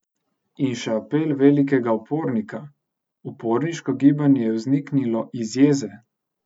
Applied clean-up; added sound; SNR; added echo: none; none; none; none.